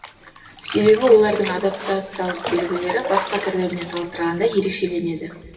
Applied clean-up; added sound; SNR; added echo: none; Bathtub (filling or washing); 10 dB; reverberation time 2.3 s.